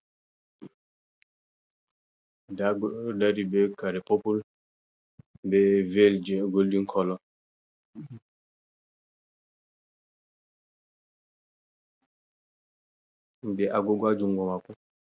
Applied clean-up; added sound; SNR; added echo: none; none; none; none.